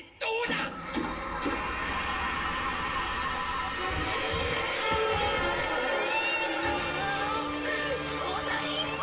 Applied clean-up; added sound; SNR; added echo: none; none; none; reverberation time 1.6 s.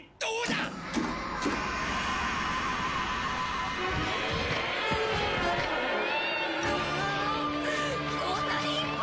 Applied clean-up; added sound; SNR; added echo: none; none; none; none.